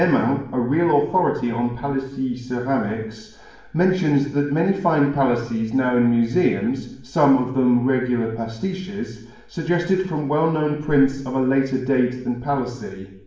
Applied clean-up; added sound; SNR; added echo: none; none; none; reverberation time 0.7 s.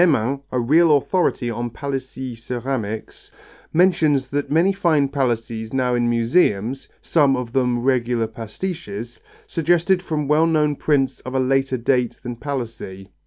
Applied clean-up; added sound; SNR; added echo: none; none; none; none.